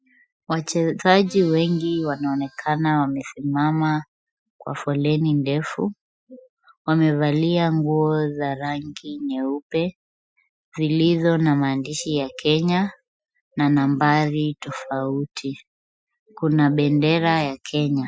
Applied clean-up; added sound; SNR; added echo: classical method Wiener filter.